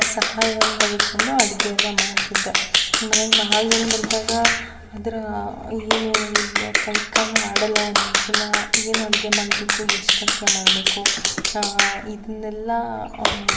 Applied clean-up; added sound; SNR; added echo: none; Clapping; -5 dB; reverberation time 1.9 s.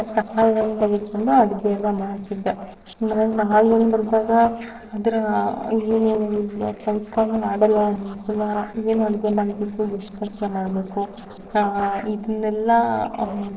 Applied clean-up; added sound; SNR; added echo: neural separator model SepFormer DNS4.